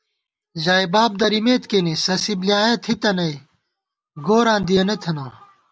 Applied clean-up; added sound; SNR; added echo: none; none; none; none.